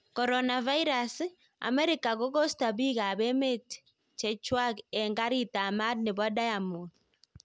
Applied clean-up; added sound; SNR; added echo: none; none; none; none.